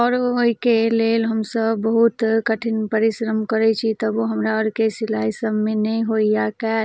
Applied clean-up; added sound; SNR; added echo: none; none; none; none.